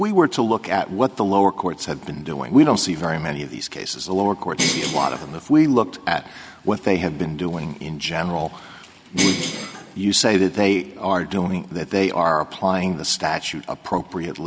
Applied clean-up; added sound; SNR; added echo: none; Bell; 4 dB; none.